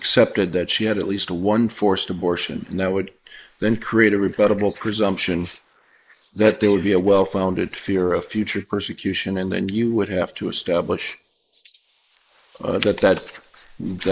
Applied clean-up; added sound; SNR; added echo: neural mask model Resemble Enhance denoiser.